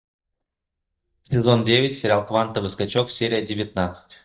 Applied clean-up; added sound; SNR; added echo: neural mask model DeepFilterNet 3.